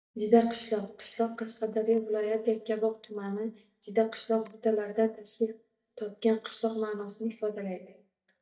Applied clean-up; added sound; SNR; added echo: neural mask model DeepFilterNet 3.